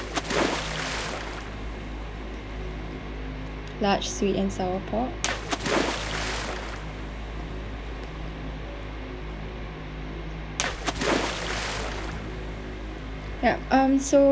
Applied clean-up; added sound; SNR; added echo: none; Splash, splatter; 5 dB; none.